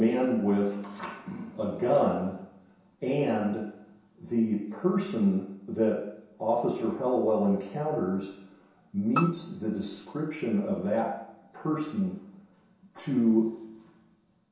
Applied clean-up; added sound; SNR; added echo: none; Bowed string instrument; 7 dB; reverberation time 0.7 s.